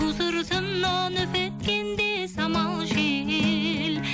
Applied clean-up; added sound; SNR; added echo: none; none; none; none.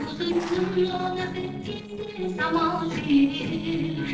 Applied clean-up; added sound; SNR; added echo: neural separator model SepFormer DNS4.